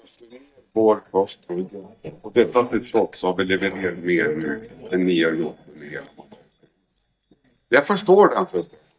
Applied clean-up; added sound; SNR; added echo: neural mask model DeepFilterNet 3.